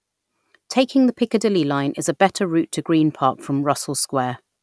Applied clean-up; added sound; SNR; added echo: none; none; none; none.